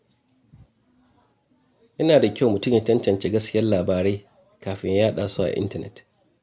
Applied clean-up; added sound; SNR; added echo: none; none; none; none.